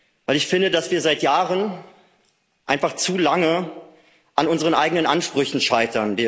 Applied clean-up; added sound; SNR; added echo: none; none; none; none.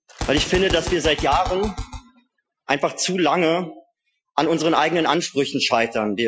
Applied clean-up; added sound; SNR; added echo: classical method Wiener filter.